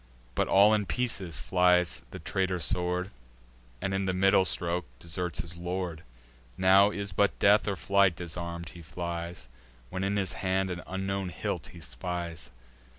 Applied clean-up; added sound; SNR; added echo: none; none; none; none.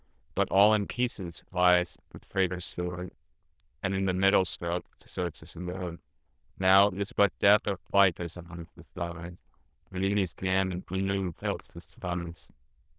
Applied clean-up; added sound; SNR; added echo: neural diffusion model UNIVERSE++.